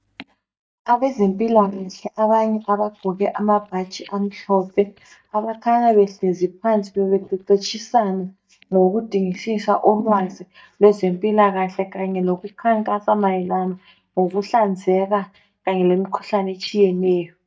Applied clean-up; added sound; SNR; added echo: neural mask model DeepFilterNet 3.